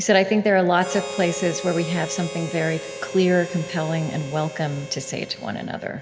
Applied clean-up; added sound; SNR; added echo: none; Harmonica; 12 dB; none.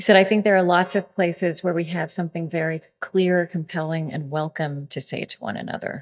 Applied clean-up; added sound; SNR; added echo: neural mask model DeepFilterNet 3.